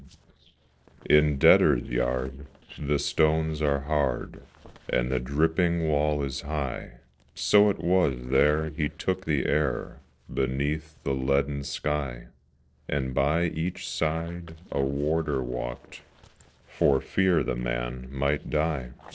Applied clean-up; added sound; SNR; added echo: neural separator model SepFormer DNS4.